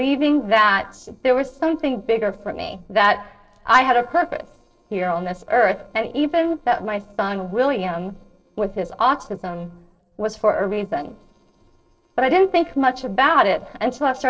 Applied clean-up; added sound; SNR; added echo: neural separator model SepFormer DNS4.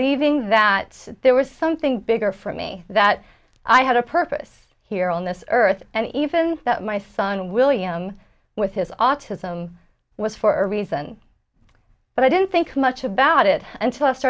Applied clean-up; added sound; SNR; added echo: none; none; none; none.